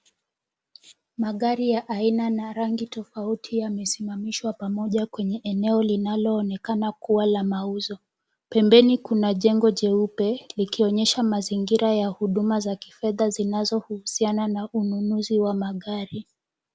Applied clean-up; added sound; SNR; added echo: none; none; none; none.